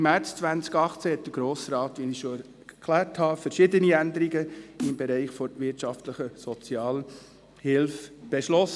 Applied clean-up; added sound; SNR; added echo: none; Snare drum; 10 dB; none.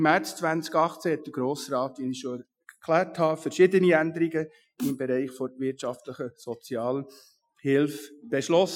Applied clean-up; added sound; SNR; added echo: classical method Wiener filter.